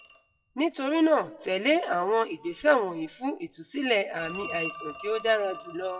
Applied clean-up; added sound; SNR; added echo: classical method WPE with log-MMSE.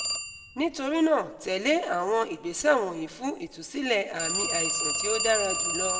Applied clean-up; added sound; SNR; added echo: none; Telephone; 4 dB; reverberation time 1.1 s.